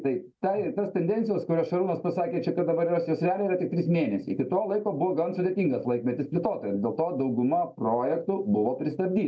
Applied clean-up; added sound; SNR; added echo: none; none; none; none.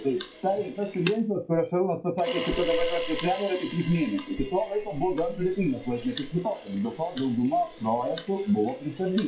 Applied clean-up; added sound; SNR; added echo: classical method log-MMSE.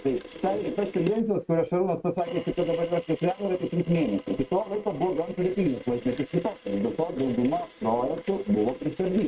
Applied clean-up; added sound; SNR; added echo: neural mask model RNNoise.